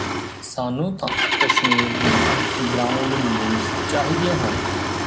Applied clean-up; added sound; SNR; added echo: none; Engine starting; -3 dB; none.